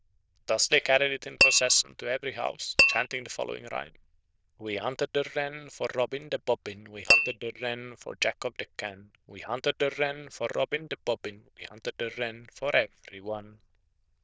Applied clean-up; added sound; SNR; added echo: neural diffusion model UNIVERSE++.